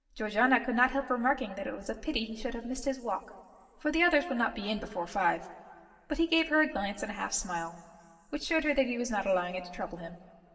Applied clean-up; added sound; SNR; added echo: none; none; none; reverberation time 1.7 s.